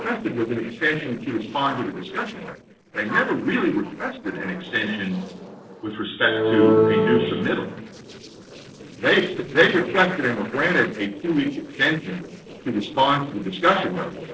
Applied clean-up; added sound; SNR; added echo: neural separator model SepFormer DNS4.